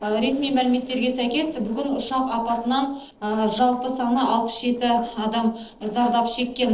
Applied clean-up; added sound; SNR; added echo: neural separator model SepFormer DNS4.